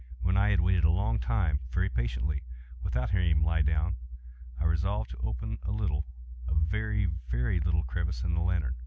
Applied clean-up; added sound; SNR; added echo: none; none; none; none.